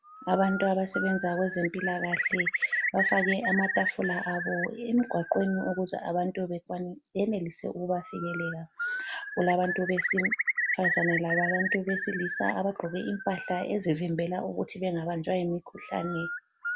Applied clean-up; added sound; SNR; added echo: none; Bird; 4 dB; none.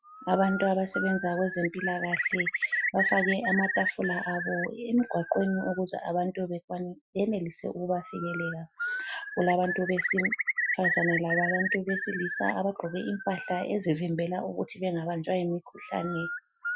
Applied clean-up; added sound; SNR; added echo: classical method Wiener filter.